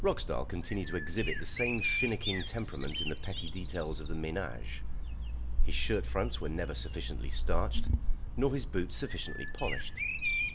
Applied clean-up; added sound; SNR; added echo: none; Bird vocalization, bird call, bird song; -4 dB; none.